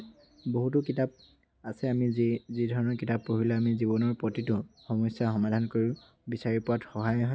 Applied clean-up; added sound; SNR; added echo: none; none; none; none.